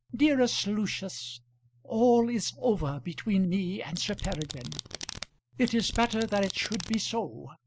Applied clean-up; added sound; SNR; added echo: none; Domestic sounds, home sounds; 11 dB; none.